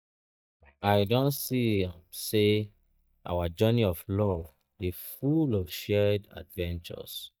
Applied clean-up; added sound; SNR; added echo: neural mask model DeepFilterNet 3.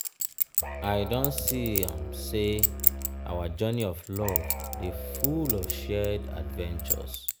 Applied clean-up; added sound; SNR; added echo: none; Musical instrument + Chink, clink; -1 dB; none.